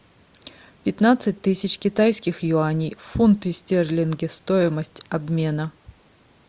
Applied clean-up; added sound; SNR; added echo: none; none; none; none.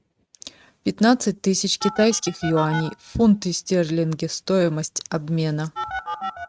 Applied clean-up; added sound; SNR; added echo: neural mask model RNNoise.